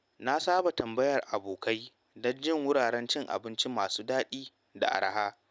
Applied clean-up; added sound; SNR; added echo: none; none; none; none.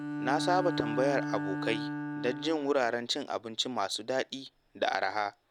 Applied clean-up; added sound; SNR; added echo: none; Bowed string instrument; 6 dB; none.